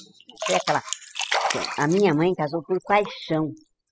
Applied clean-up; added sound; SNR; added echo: classical method spectral subtraction.